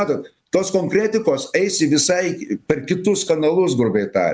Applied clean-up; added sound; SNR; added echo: none; none; none; none.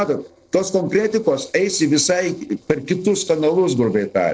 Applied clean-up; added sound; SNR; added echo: neural separator model SepFormer DNS4.